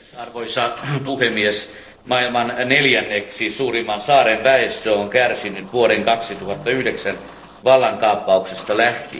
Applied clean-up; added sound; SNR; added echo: neural separator model SepFormer DNS4.